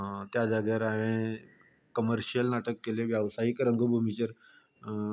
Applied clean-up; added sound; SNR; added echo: none; none; none; none.